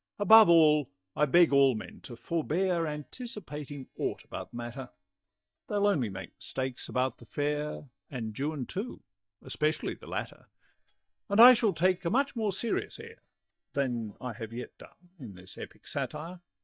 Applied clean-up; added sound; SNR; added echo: neural mask model DeepFilterNet 3.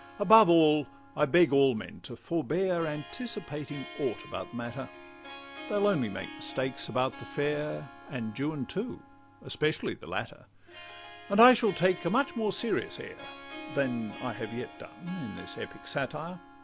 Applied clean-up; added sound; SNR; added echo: none; Harp; 17 dB; none.